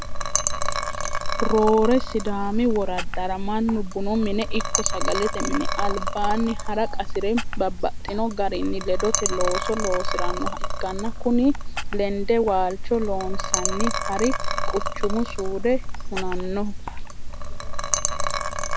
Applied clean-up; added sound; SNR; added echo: none; Liquid; -2 dB; none.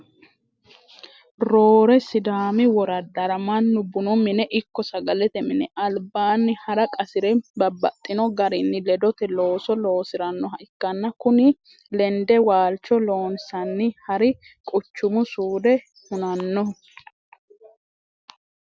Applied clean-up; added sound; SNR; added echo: none; none; none; none.